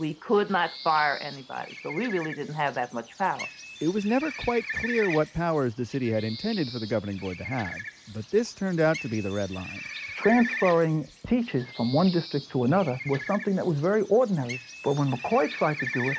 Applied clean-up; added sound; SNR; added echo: none; Bird; 12 dB; none.